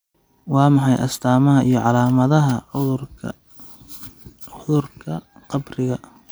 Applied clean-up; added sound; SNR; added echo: none; none; none; none.